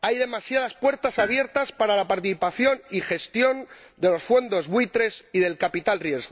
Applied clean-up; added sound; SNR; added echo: none; Tools; 17 dB; none.